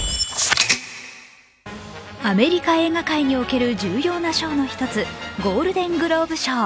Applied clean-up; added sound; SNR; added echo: none; none; none; none.